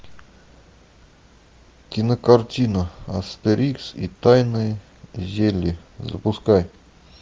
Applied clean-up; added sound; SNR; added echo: none; none; none; none.